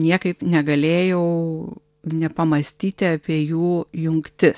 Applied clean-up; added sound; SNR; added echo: none; none; none; none.